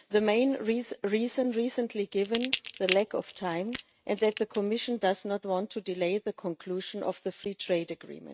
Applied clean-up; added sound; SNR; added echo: neural mask model RNNoise.